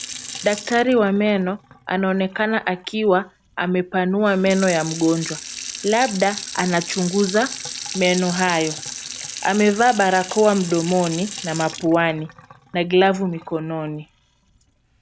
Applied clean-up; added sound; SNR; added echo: none; Sink (filling or washing) / Water tap, faucet; 13 dB; none.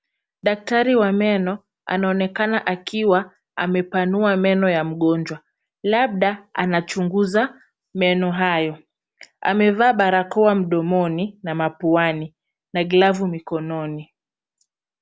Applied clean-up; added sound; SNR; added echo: none; none; none; none.